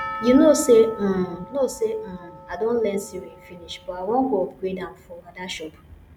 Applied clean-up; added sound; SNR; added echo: none; Percussion; 16 dB; none.